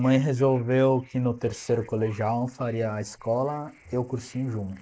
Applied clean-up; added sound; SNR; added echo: neural mask model Resemble Enhance denoiser.